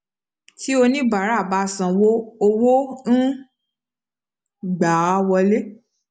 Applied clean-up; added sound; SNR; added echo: none; none; none; none.